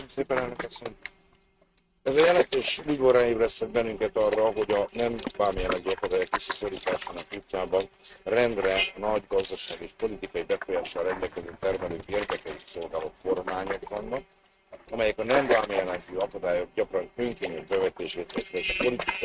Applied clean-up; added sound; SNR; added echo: neural mask model RNNoise.